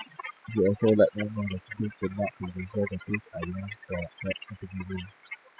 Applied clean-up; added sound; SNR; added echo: classical method spectral subtraction.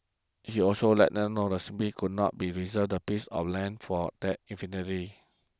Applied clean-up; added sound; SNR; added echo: none; none; none; none.